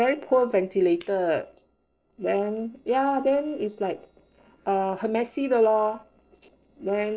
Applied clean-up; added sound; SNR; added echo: neural separator model SepFormer DNS4.